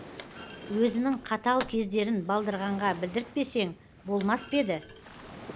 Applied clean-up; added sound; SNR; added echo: none; Waves, surf + Thump, thud; 15 dB; none.